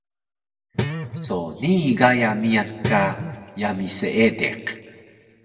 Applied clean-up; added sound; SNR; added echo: none; Guitar; 7 dB; reverberation time 1.2 s.